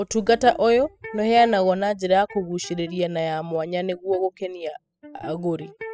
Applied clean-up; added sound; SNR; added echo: classical method spectral subtraction.